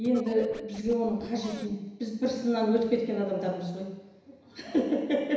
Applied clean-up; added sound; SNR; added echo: none; Scratching (performance technique); 17 dB; reverberation time 1.0 s.